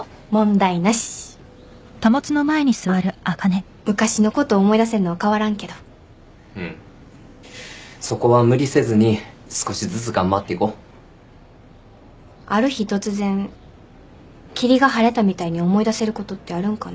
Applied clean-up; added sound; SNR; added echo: none; none; none; none.